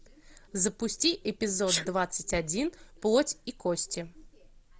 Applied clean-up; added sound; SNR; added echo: none; Sneeze; 11 dB; none.